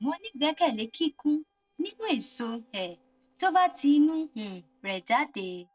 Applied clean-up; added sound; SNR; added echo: neural separator model SepFormer DNS4.